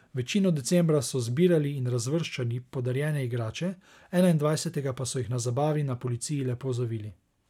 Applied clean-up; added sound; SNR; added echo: none; none; none; none.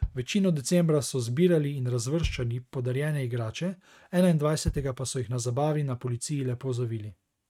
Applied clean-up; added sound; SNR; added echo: neural mask model RNNoise.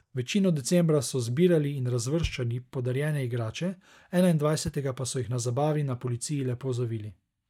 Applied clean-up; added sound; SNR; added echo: neural mask model DeepFilterNet 3.